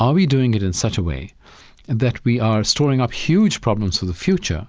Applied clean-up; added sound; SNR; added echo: none; none; none; none.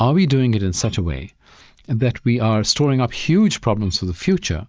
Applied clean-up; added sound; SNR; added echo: neural mask model DeepFilterNet 3.